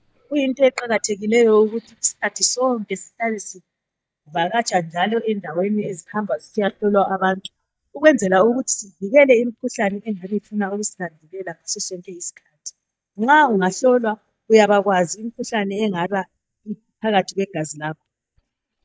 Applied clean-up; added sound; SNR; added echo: neural mask model DeepFilterNet 3.